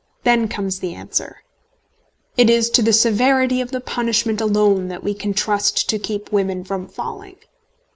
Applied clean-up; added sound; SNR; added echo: none; none; none; none.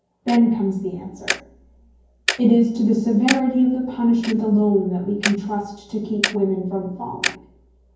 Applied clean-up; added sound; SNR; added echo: none; Tick-tock; 10 dB; reverberation time 0.9 s.